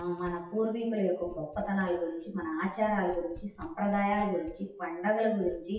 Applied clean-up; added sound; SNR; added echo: classical method WPE with log-MMSE.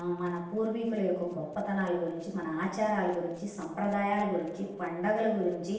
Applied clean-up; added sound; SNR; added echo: neural separator model SepFormer DNS4.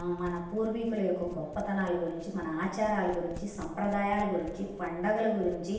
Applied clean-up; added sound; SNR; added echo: none; Domestic sounds, home sounds; 17 dB; reverberation time 0.9 s.